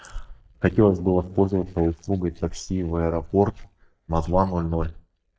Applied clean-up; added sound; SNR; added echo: neural mask model DeepFilterNet 3.